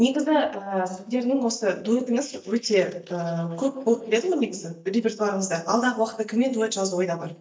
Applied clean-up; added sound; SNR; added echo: neural mask model DeepFilterNet 3.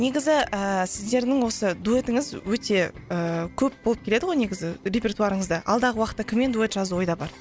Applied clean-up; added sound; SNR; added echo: none; none; none; none.